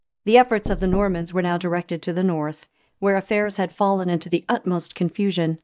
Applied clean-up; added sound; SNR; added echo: neural mask model DeepFilterNet 3.